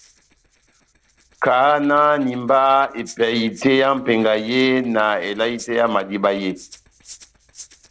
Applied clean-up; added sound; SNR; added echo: neural separator model SepFormer DNS4.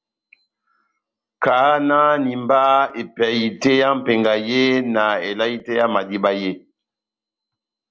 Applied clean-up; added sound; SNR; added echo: none; none; none; none.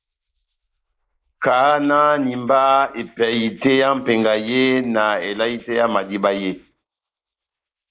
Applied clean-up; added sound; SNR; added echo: neural mask model Resemble Enhance denoiser.